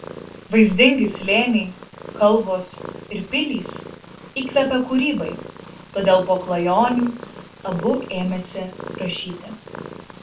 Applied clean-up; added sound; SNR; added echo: none; Purr; 15 dB; reverberation time 0.2 s.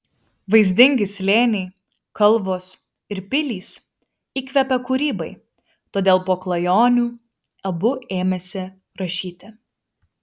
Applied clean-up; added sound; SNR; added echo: none; none; none; none.